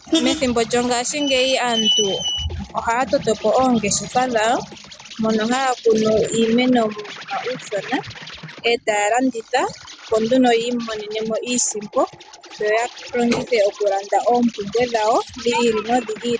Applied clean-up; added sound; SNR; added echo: none; Insect; 18 dB; none.